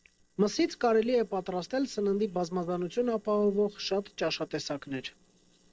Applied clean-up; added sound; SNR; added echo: neural separator model SepFormer DNS4.